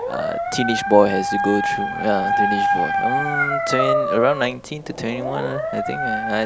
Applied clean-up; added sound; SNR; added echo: none; Dog; 0 dB; none.